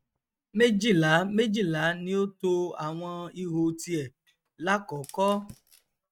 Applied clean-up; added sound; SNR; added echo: neural mask model RNNoise.